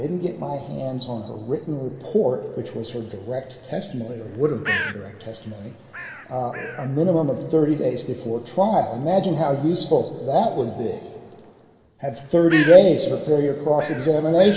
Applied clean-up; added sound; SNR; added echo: none; Bird; 15 dB; reverberation time 2.2 s.